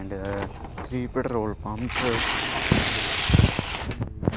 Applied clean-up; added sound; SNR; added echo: none; Tearing; 2 dB; none.